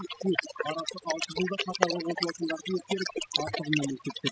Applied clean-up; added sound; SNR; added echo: classical method spectral subtraction.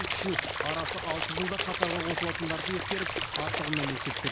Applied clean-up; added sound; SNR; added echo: none; Stream / Liquid; -3 dB; none.